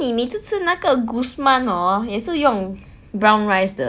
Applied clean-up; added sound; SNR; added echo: none; none; none; none.